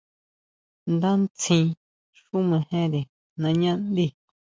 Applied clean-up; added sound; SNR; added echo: none; none; none; none.